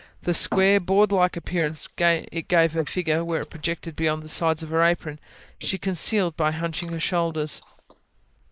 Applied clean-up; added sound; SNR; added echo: neural mask model Resemble Enhance denoiser.